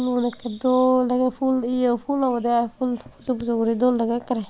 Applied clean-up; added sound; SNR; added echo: none; none; none; none.